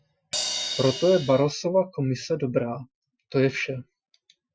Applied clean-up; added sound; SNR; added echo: classical method Wiener filter.